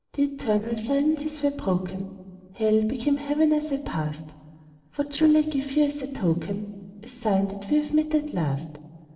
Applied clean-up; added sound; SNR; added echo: neural separator model SepFormer DNS4.